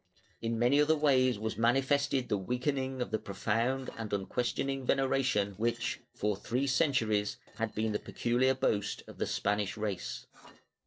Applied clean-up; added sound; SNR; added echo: neural separator model SepFormer DNS4.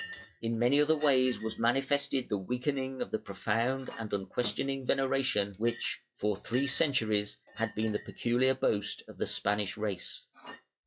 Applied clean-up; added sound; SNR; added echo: classical method log-MMSE.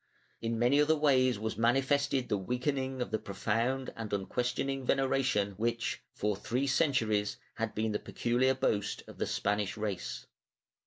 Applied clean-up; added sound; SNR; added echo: none; none; none; none.